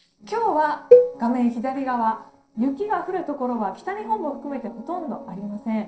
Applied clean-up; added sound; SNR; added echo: neural separator model SepFormer DNS4.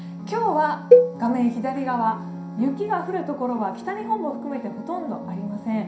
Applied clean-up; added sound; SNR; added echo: none; Cowbell; -5 dB; reverberation time 0.5 s.